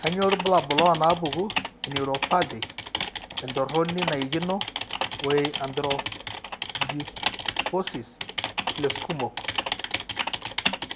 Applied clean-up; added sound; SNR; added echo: none; Typing; 3 dB; none.